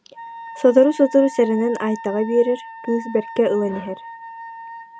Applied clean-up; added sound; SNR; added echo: none; Wind instrument, woodwind instrument; 15 dB; none.